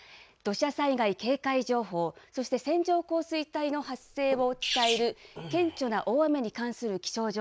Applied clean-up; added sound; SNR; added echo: none; Sneeze; 9 dB; none.